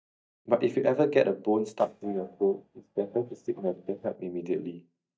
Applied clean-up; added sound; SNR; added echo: neural mask model DeepFilterNet 3.